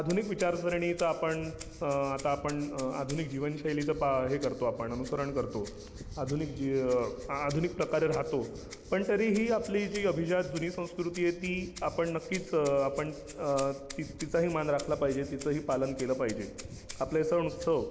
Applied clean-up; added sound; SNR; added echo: none; Rattle (instrument); 19 dB; none.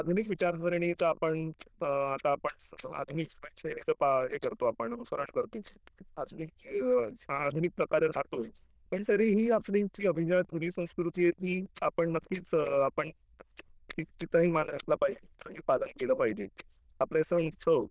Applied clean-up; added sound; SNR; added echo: neural diffusion model UNIVERSE++.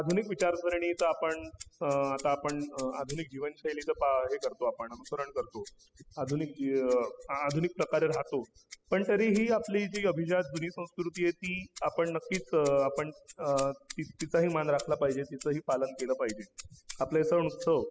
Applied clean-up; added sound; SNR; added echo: classical method spectral subtraction.